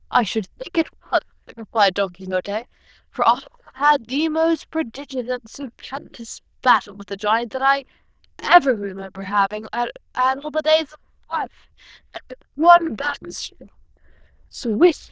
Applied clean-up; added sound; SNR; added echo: neural diffusion model UNIVERSE++.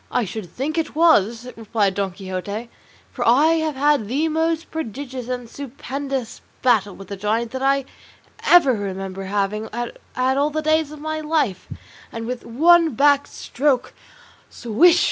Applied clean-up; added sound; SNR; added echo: none; none; none; none.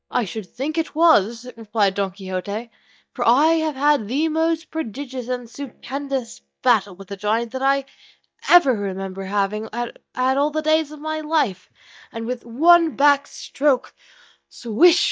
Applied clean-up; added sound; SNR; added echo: neural mask model DeepFilterNet 3.